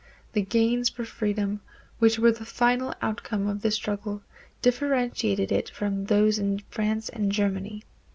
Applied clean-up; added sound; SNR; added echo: none; none; none; none.